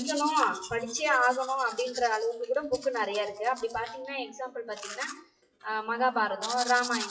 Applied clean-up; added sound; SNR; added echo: classical method WPE with log-MMSE.